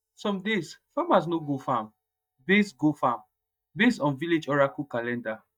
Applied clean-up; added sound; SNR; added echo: neural mask model DeepFilterNet 3.